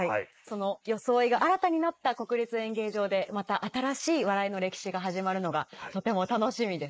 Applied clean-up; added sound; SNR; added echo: neural mask model Resemble Enhance denoiser.